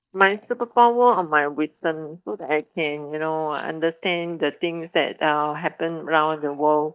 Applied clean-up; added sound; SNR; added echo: neural mask model DeepFilterNet 3.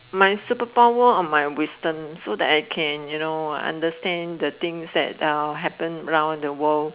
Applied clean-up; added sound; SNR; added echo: none; none; none; none.